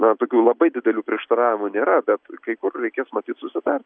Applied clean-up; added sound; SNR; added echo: none; none; none; none.